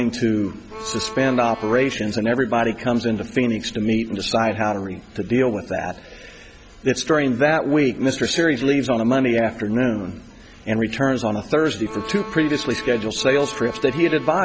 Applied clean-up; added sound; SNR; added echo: none; Bowed string instrument; 13 dB; none.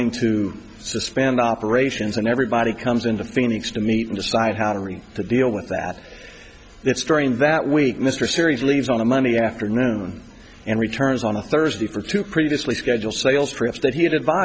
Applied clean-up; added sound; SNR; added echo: none; none; none; none.